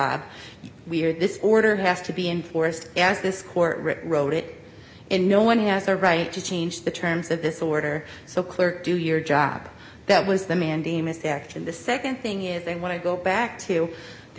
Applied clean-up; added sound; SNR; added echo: none; none; none; none.